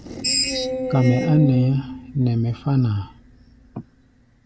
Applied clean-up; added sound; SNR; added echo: none; Screech; 6 dB; none.